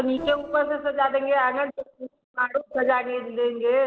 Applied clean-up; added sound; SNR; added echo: neural separator model SepFormer DNS4.